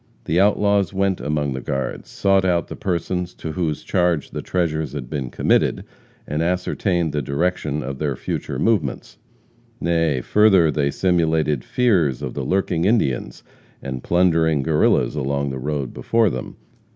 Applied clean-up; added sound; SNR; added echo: none; none; none; none.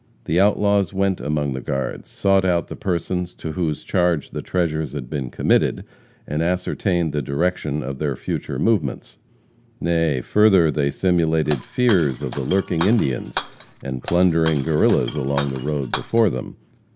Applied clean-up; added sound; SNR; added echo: none; Shatter; 9 dB; none.